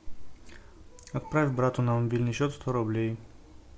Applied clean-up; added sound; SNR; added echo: none; none; none; none.